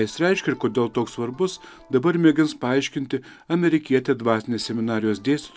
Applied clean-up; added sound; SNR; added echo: none; none; none; none.